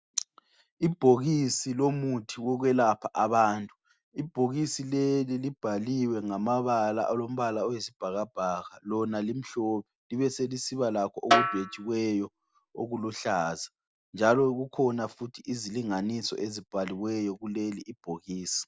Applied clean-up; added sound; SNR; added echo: none; Snare drum; 1 dB; none.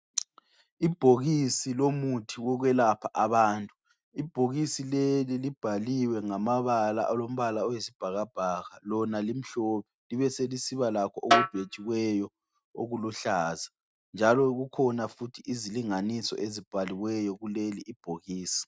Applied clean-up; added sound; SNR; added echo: neural mask model RNNoise.